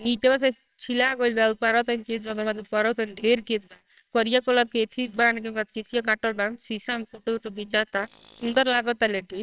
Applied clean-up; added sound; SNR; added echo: neural separator model SepFormer WHAMR!.